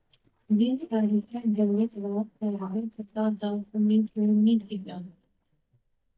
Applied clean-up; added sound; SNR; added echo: neural mask model DeepFilterNet 3.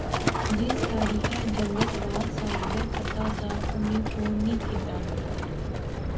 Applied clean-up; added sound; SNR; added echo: none; Livestock, farm animals, working animals; -3 dB; reverberation time 0.4 s.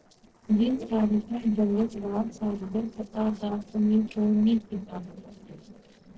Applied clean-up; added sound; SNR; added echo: neural separator model SepFormer DNS4.